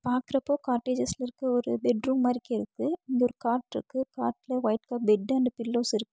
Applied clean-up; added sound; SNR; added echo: none; none; none; none.